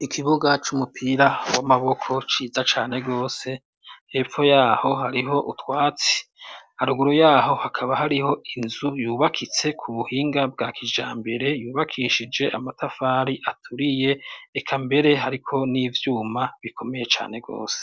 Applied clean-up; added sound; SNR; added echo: none; none; none; none.